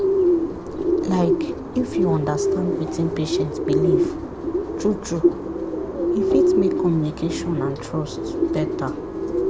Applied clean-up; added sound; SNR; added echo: none; Bird; -4 dB; none.